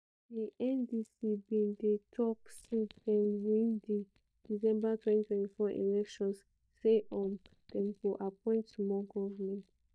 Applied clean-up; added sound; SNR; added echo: neural mask model DeepFilterNet 3.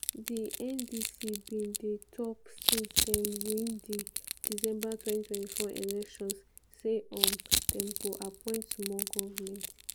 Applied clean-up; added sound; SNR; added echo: none; Crushing; -1 dB; none.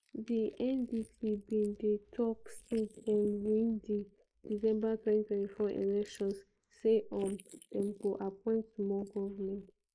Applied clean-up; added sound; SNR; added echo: neural mask model Resemble Enhance denoiser.